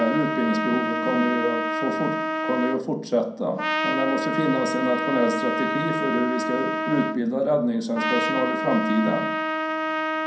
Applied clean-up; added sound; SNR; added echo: none; Trumpet; 1 dB; reverberation time 0.6 s.